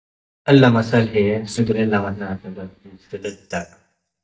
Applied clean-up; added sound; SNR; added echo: neural mask model DeepFilterNet 3.